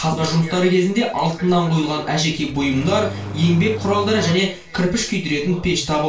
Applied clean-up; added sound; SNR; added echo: none; Engine starting; 12 dB; reverberation time 0.2 s.